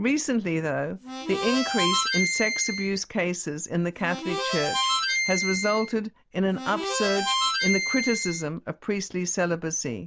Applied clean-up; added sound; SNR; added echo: none; Harmonica; 1 dB; none.